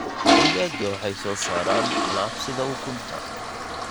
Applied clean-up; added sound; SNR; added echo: none; Toilet flush; -4 dB; none.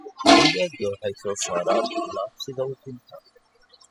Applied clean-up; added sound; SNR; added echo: classical method spectral subtraction.